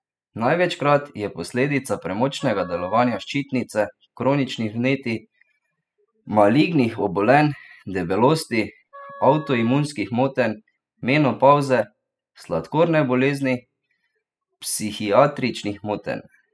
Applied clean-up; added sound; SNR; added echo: classical method spectral subtraction.